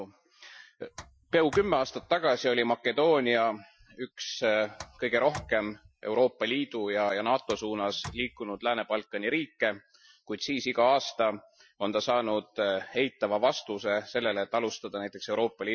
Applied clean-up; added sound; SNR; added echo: classical method Wiener filter.